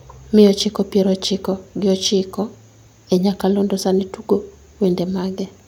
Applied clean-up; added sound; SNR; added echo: none; none; none; none.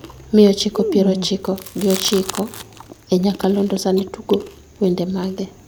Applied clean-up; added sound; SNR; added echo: none; Chewing, mastication; 11 dB; none.